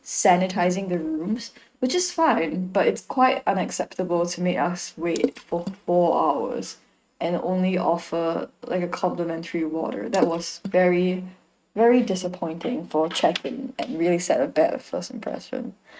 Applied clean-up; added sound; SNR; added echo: neural mask model RNNoise.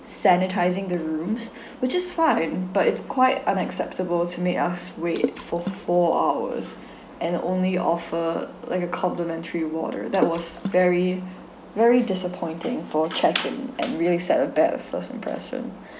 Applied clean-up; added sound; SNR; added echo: none; Water / Splash, splatter; 11 dB; none.